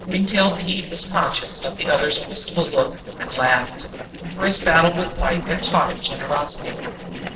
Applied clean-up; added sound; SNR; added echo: neural separator model SepFormer DNS4.